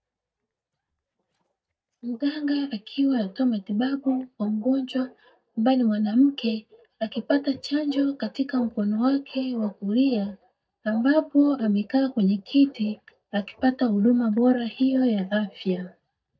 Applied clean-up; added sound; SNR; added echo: neural mask model DeepFilterNet 3.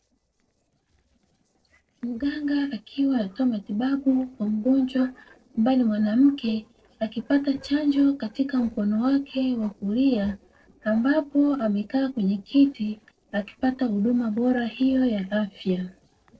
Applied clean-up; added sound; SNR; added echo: neural separator model SepFormer DNS4.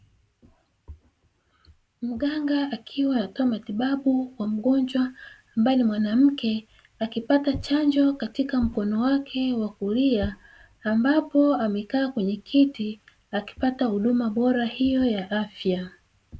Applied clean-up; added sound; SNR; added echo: none; none; none; none.